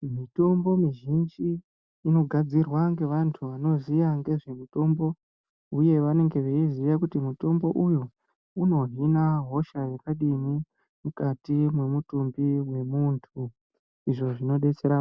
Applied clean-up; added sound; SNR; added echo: none; none; none; none.